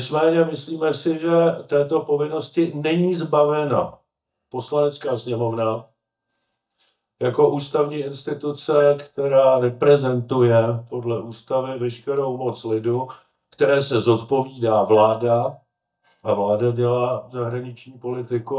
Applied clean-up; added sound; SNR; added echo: neural mask model DeepFilterNet 3.